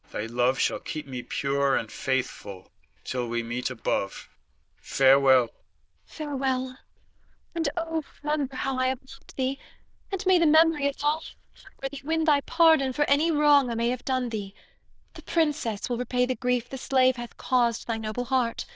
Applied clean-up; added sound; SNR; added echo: neural diffusion model UNIVERSE++.